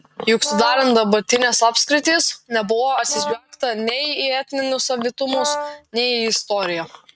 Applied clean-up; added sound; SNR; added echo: neural mask model RNNoise.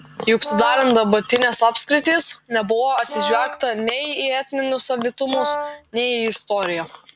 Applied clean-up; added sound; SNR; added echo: none; Brass instrument; 8 dB; none.